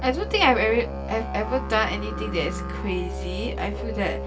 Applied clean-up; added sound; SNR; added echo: none; Musical instrument; 5 dB; reverberation time 0.2 s.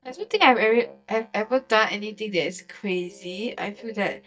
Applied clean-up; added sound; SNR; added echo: neural mask model DeepFilterNet 3.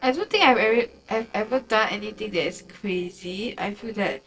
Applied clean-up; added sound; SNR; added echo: neural separator model SepFormer DNS4.